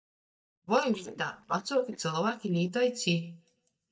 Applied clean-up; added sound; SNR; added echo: neural mask model DeepFilterNet 3.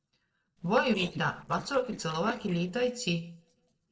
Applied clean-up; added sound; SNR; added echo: neural separator model SepFormer DNS4.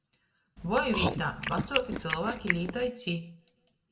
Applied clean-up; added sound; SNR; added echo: none; Chewing, mastication; 1 dB; reverberation time 0.5 s.